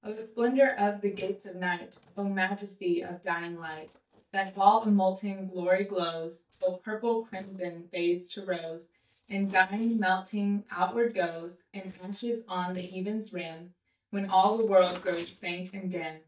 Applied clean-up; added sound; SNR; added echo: neural mask model DeepFilterNet 3.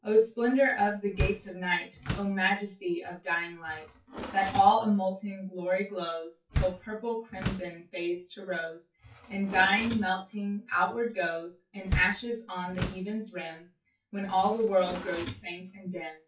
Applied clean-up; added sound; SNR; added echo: classical method WPE with log-MMSE.